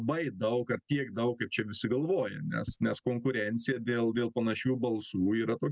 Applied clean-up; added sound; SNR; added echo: none; none; none; none.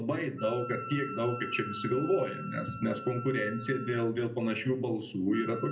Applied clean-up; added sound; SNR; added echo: none; Wind instrument, woodwind instrument; 11 dB; reverberation time 0.5 s.